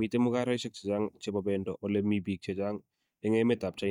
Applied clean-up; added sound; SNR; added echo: neural mask model DeepFilterNet 3.